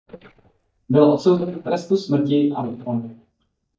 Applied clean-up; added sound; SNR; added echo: neural mask model DeepFilterNet 3.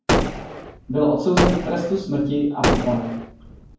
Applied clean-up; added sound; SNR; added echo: none; Gunshot, gunfire; 1 dB; reverberation time 0.9 s.